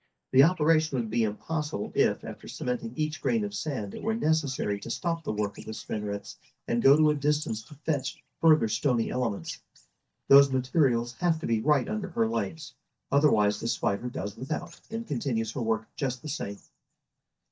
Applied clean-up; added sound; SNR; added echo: neural mask model DeepFilterNet 3.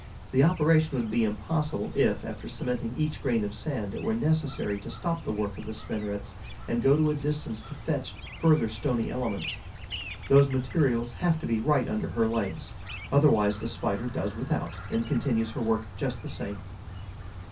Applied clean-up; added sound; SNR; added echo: none; Chirp, tweet; 12 dB; reverberation time 0.3 s.